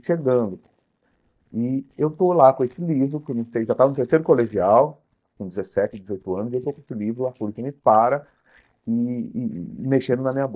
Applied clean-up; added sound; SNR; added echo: neural mask model DeepFilterNet 3.